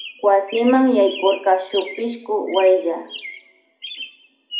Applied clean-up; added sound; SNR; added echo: none; Chirp, tweet; 15 dB; reverberation time 0.4 s.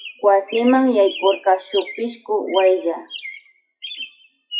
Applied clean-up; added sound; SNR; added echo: classical method WPE with log-MMSE.